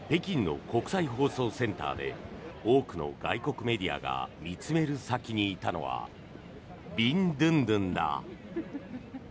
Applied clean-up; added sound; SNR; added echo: none; none; none; none.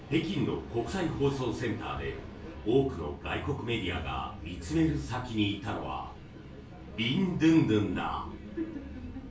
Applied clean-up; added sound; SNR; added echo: none; Engine / Car; 15 dB; reverberation time 0.3 s.